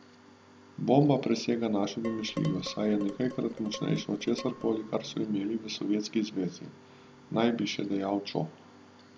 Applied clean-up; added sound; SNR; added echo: none; Dishes, pots, and pans; 16 dB; none.